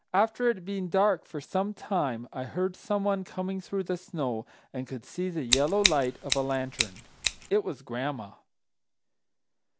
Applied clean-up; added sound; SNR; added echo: none; Scissors; 0 dB; none.